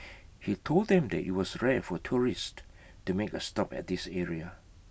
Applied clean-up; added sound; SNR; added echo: none; none; none; none.